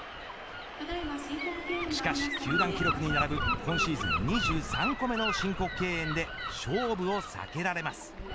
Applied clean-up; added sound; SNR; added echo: none; Gull, seagull / Wind; 2 dB; none.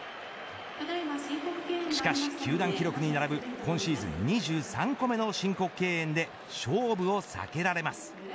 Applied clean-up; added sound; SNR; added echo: none; none; none; none.